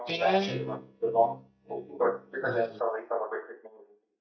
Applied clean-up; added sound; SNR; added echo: neural mask model DeepFilterNet 3.